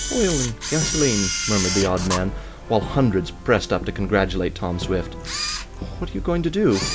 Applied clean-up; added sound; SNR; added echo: none; Brass instrument + Camera; 5 dB; none.